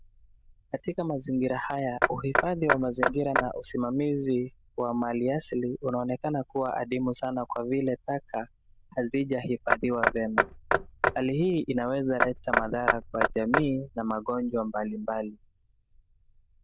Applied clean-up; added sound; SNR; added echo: neural diffusion model UNIVERSE++.